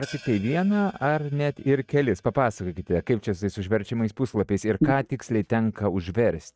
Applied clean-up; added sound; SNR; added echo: neural mask model RNNoise.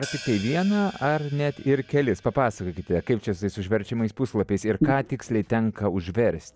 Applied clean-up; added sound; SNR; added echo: none; Hi-hat; 18 dB; none.